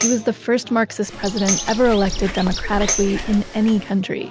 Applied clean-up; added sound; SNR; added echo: none; Tambourine + Bird; 7 dB; none.